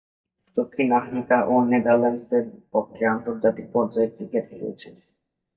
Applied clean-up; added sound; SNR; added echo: neural mask model DeepFilterNet 3.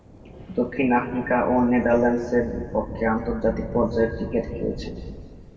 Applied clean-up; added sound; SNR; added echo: none; Thunder / Rain; 12 dB; reverberation time 1.8 s.